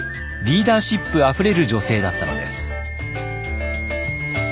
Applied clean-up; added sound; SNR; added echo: none; none; none; none.